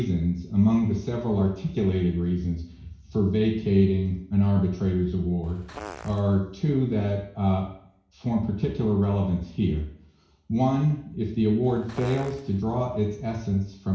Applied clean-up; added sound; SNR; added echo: none; Fart; 17 dB; reverberation time 0.6 s.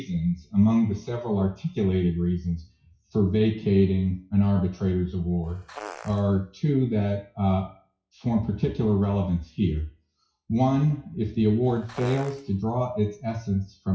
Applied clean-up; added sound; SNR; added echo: classical method WPE with log-MMSE.